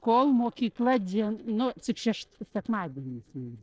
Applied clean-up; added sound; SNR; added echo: neural separator model SepFormer DNS4.